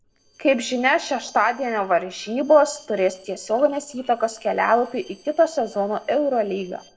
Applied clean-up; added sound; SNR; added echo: neural separator model SepFormer DNS4.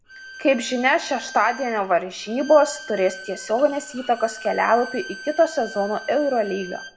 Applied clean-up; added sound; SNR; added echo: none; Bowed string instrument; 16 dB; reverberation time 0.5 s.